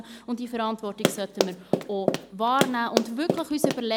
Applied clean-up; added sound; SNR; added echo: none; Run; -1 dB; none.